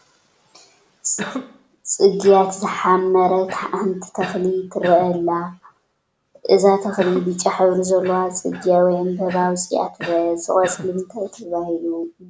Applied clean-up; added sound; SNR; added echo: none; Cough; 17 dB; none.